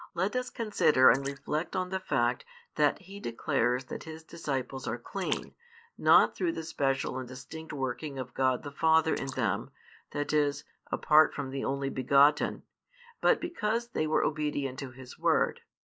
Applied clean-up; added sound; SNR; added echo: neural mask model Resemble Enhance denoiser.